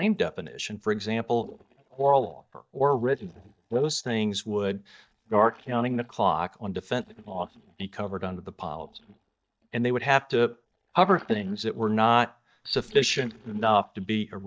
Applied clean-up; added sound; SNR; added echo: neural mask model DeepFilterNet 3.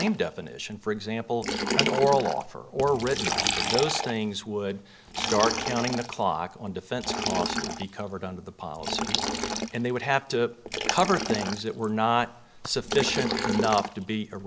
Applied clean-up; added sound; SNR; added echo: none; Liquid; 3 dB; none.